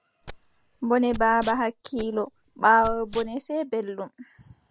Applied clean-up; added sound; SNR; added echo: none; Wild animals; 13 dB; none.